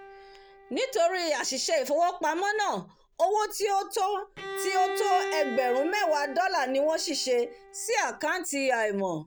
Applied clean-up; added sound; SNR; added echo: none; Bowed string instrument; 12 dB; none.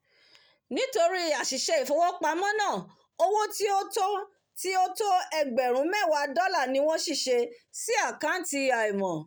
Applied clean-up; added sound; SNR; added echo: none; none; none; none.